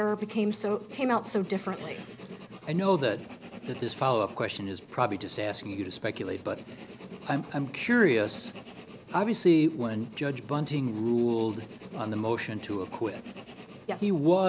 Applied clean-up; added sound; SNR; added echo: none; Writing; 16 dB; none.